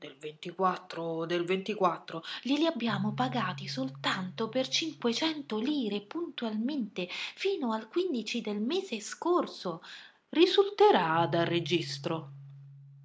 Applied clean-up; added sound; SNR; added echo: none; Keyboard (musical); 17 dB; none.